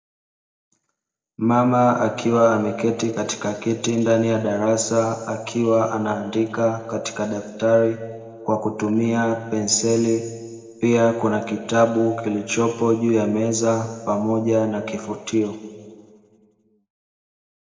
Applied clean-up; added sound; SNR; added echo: none; none; none; reverberation time 1.6 s.